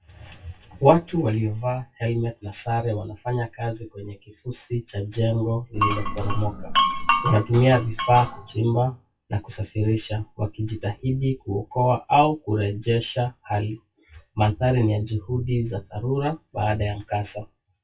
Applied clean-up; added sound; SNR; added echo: classical method WPE with log-MMSE.